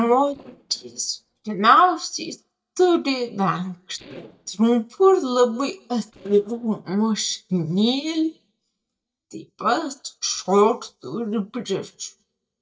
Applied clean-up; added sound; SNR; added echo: neural mask model DeepFilterNet 3.